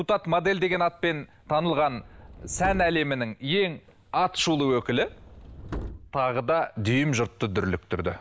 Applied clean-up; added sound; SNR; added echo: none; Subway, metro, underground; 15 dB; none.